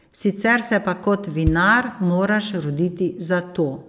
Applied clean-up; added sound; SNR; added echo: none; Bass drum; 12 dB; none.